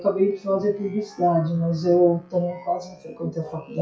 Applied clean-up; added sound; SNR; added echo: classical method WPE with log-MMSE.